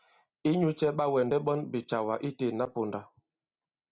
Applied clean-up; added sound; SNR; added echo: none; none; none; none.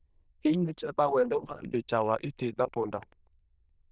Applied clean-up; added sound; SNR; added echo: neural diffusion model UNIVERSE++.